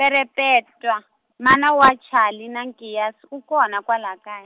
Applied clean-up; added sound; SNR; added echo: none; none; none; none.